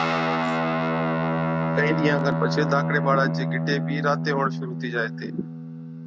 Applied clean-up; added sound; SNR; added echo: none; Guitar; -2 dB; none.